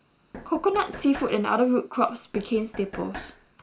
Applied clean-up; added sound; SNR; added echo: none; Knock; 16 dB; reverberation time 0.3 s.